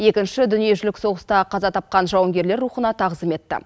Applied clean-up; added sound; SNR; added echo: none; none; none; none.